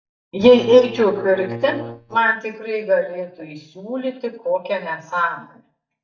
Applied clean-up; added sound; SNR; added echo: neural mask model DeepFilterNet 3.